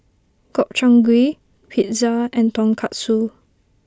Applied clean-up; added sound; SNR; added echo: none; none; none; none.